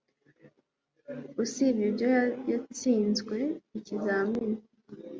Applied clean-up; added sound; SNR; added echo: none; none; none; none.